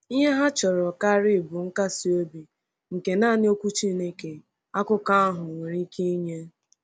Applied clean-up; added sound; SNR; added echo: none; none; none; none.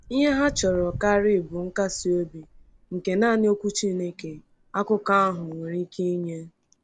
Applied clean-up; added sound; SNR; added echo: none; Walk, footsteps; 20 dB; none.